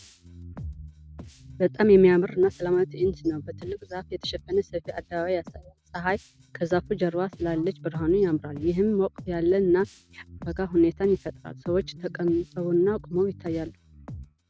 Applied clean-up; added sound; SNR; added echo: neural mask model RNNoise.